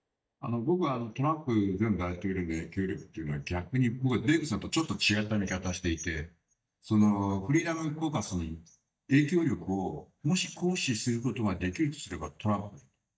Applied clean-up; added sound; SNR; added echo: neural mask model DeepFilterNet 3.